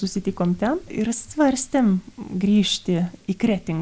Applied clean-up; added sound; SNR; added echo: none; none; none; none.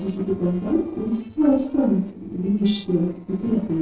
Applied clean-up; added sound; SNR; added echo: neural separator model SepFormer DNS4.